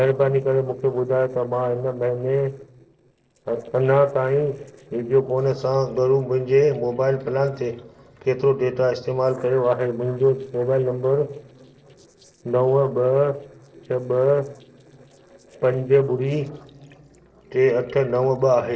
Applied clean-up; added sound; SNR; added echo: neural separator model SepFormer DNS4.